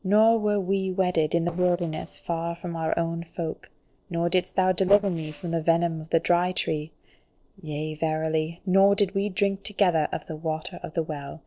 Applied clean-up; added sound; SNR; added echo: neural separator model SepFormer DNS4.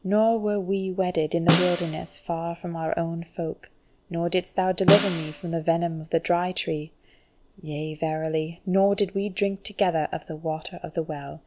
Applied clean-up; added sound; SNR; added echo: none; Snare drum; 2 dB; none.